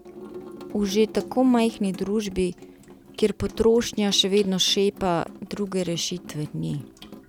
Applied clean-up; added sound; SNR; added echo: none; Sink (filling or washing) / Water tap, faucet; 18 dB; none.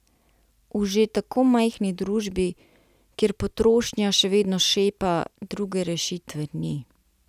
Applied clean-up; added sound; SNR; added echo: none; none; none; none.